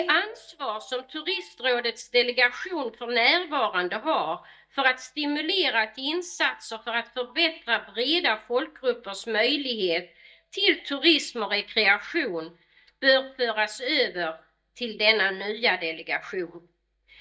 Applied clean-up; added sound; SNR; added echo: neural mask model DeepFilterNet 3.